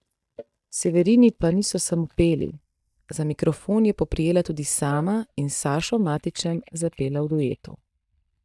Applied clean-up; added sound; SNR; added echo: neural mask model DeepFilterNet 3.